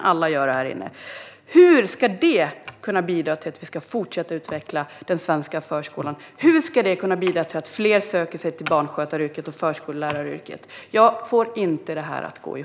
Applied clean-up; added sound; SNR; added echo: none; none; none; none.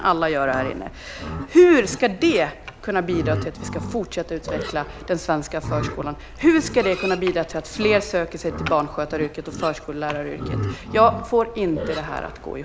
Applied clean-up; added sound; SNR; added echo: none; Livestock, farm animals, working animals; 10 dB; none.